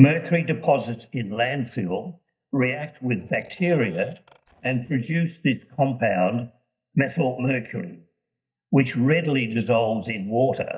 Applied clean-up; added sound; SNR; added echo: neural mask model DeepFilterNet 3.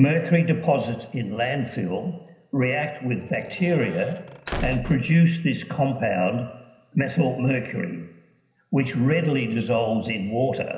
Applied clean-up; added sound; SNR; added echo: none; Squeak / Slam / Wood; 10 dB; reverberation time 0.9 s.